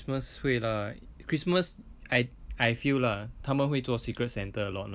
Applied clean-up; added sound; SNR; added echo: none; none; none; none.